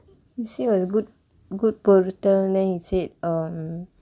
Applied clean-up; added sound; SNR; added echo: none; none; none; none.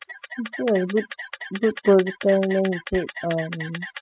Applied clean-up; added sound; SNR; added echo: classical method spectral subtraction.